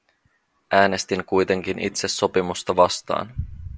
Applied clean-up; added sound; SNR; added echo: none; none; none; none.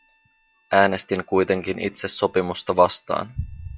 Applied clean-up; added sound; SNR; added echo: classical method log-MMSE.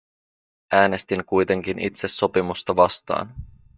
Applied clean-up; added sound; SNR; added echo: neural mask model DeepFilterNet 3.